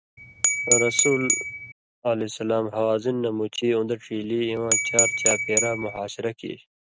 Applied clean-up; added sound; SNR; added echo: none; Glass / Bell; -3 dB; none.